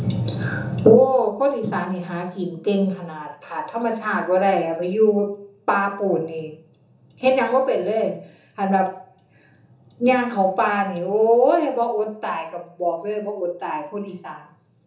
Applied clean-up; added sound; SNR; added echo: none; none; none; reverberation time 1.0 s.